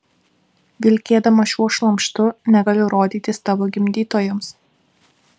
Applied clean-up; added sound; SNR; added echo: none; none; none; none.